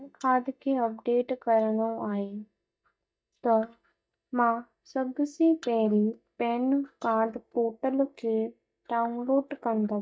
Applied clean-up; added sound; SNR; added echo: neural mask model DeepFilterNet 3.